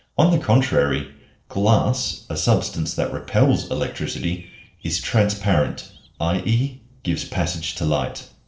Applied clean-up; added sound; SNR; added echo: neural separator model SepFormer DNS4.